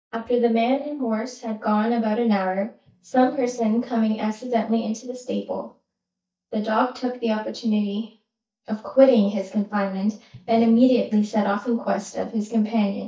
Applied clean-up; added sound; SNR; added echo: neural mask model DeepFilterNet 3.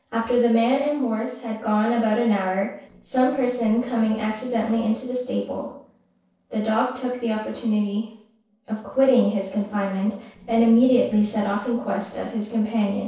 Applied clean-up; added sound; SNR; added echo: neural separator model SepFormer DNS4.